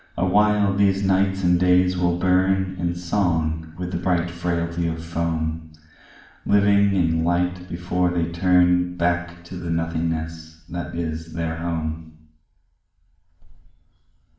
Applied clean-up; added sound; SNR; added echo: none; none; none; reverberation time 0.7 s.